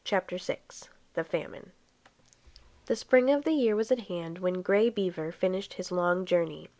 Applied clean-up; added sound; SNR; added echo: none; none; none; none.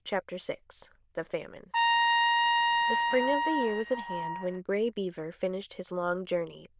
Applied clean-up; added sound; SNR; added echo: neural diffusion model UNIVERSE++.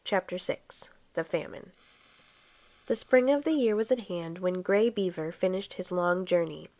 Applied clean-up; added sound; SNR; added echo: neural mask model Resemble Enhance denoiser.